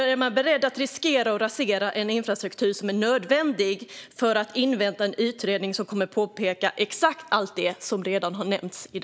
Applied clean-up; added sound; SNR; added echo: none; none; none; none.